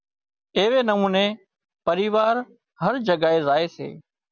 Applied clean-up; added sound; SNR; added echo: none; none; none; none.